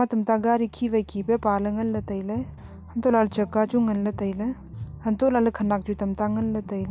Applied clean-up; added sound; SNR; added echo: none; none; none; none.